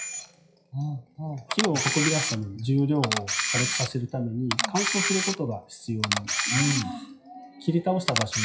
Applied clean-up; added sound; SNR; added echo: classical method WPE with log-MMSE.